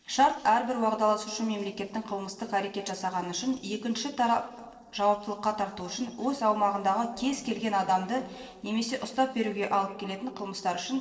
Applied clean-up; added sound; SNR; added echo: neural separator model SepFormer DNS4.